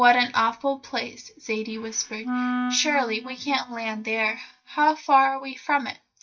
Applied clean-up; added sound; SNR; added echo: neural mask model DeepFilterNet 3.